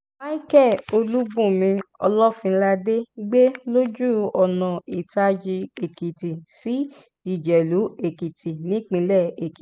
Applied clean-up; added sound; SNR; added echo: none; none; none; none.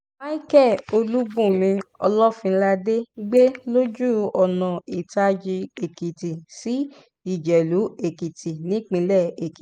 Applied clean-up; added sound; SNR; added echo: neural mask model Resemble Enhance denoiser.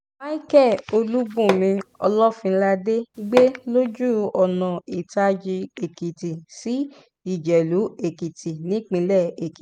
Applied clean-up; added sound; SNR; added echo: none; Hammer; 8 dB; none.